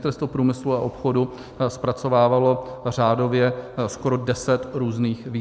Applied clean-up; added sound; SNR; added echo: none; none; none; none.